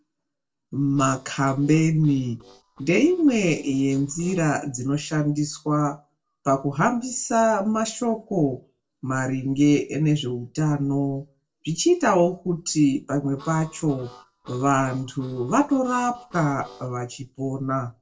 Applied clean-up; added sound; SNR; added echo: neural separator model SepFormer DNS4.